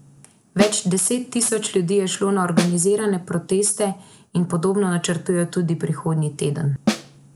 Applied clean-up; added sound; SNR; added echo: none; Snare drum; 2 dB; none.